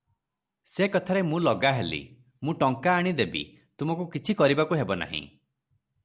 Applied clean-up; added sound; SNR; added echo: none; none; none; none.